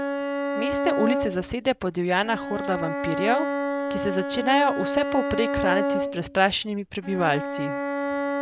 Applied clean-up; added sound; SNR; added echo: none; Bowed string instrument; 2 dB; none.